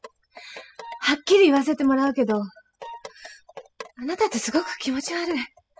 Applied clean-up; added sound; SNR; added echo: classical method spectral subtraction.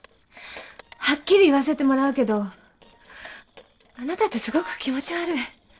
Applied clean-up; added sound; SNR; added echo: neural separator model SepFormer DNS4.